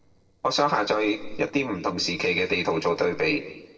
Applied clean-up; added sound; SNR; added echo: neural separator model SepFormer DNS4.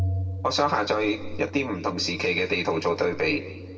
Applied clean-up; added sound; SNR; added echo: none; Organ; 8 dB; reverberation time 1.5 s.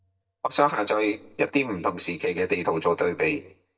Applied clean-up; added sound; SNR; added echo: neural mask model DeepFilterNet 3.